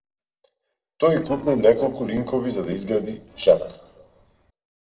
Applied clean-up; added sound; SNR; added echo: neural separator model SepFormer DNS4.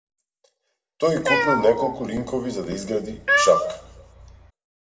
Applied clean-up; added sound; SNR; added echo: none; Cat; 1 dB; reverberation time 0.8 s.